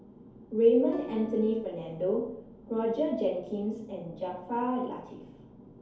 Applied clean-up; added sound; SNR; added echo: none; Acoustic guitar; 14 dB; reverberation time 2.4 s.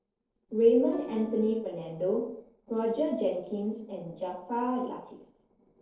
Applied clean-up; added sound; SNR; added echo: neural separator model SepFormer DNS4.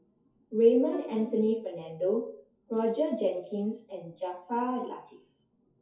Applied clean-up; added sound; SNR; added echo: classical method WPE with log-MMSE.